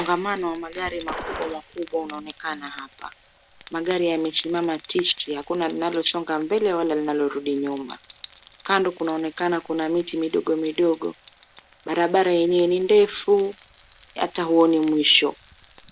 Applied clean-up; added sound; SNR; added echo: none; Frying (food) + Gunshot, gunfire; 20 dB; none.